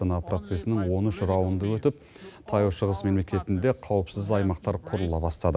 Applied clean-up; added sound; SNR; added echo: none; none; none; none.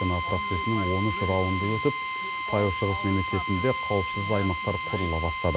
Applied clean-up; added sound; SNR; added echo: none; Drill; 3 dB; none.